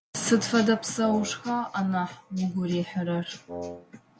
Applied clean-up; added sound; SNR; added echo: none; Wind instrument, woodwind instrument; 11 dB; none.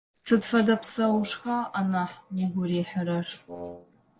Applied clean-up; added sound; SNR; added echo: neural separator model SepFormer DNS4.